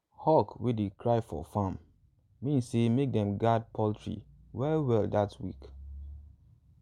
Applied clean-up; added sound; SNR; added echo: none; none; none; none.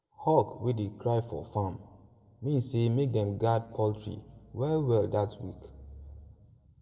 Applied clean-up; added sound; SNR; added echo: none; none; none; reverberation time 1.0 s.